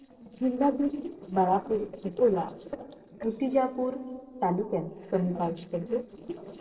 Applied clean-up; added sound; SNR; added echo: neural separator model SepFormer DNS4.